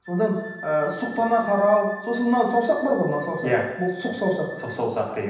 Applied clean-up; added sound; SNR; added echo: none; Wind instrument, woodwind instrument; 15 dB; reverberation time 0.9 s.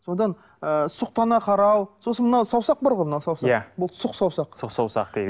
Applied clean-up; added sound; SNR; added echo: none; none; none; none.